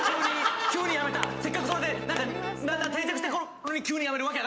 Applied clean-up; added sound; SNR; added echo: none; Bowed string instrument + Wind instrument, woodwind instrument; 9 dB; none.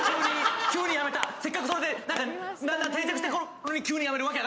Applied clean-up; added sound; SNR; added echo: none; none; none; none.